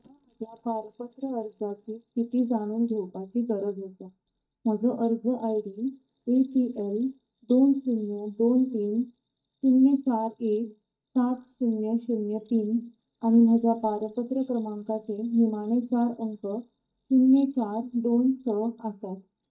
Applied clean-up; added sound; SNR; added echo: neural mask model DeepFilterNet 3.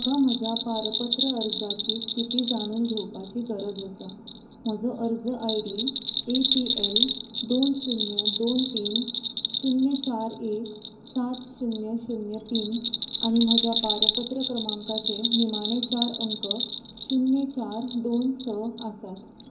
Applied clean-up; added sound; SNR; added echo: none; Bell; 1 dB; reverberation time 0.3 s.